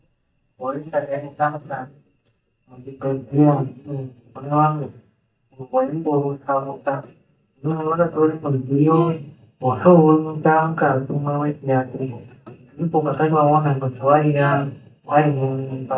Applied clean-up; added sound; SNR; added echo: neural mask model DeepFilterNet 3.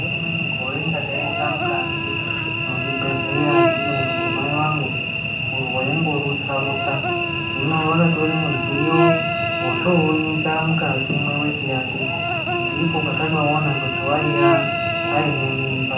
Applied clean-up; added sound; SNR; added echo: none; Cricket / Buzz; -2 dB; reverberation time 0.6 s.